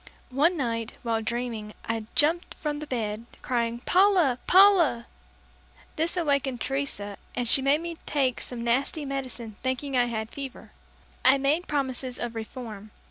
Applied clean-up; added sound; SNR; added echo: none; none; none; none.